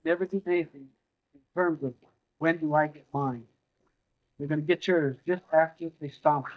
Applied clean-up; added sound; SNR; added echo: neural mask model DeepFilterNet 3.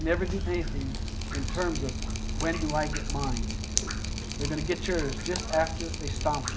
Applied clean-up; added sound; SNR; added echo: none; Drip; -1 dB; reverberation time 0.6 s.